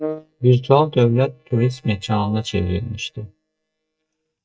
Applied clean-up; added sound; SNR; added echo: neural mask model DeepFilterNet 3.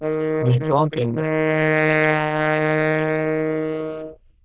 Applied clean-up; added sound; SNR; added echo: neural diffusion model UNIVERSE++.